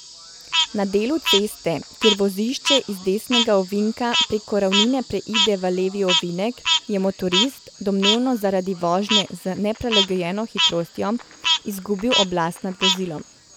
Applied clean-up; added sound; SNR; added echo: none; Frog; 2 dB; none.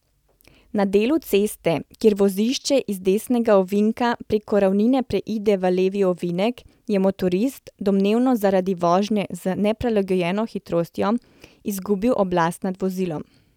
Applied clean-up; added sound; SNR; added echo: none; none; none; none.